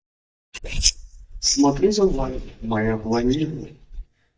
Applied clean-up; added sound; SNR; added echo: neural mask model DeepFilterNet 3.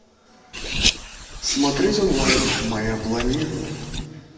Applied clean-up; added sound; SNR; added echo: none; Car; 1 dB; reverberation time 2.1 s.